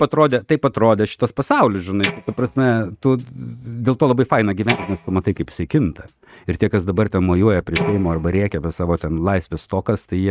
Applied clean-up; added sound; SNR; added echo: neural mask model RNNoise.